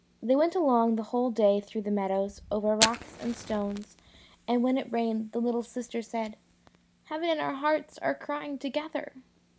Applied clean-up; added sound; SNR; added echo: none; Fire; 11 dB; none.